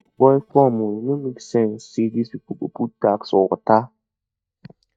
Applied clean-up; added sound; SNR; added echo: neural mask model DeepFilterNet 3.